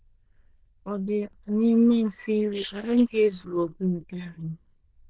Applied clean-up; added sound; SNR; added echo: neural diffusion model UNIVERSE++.